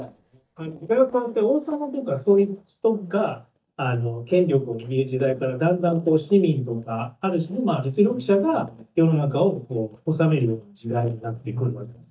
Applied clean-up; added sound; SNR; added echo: neural mask model DeepFilterNet 3.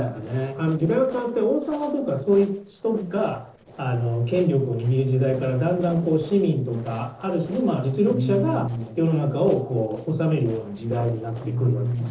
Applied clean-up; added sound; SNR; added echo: neural separator model SepFormer DNS4.